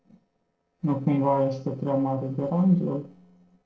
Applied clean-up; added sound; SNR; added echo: neural separator model SepFormer DNS4.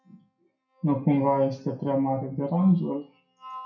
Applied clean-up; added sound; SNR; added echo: classical method WPE with log-MMSE.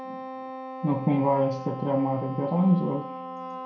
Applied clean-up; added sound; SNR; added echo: none; Wind instrument, woodwind instrument; 10 dB; reverberation time 0.5 s.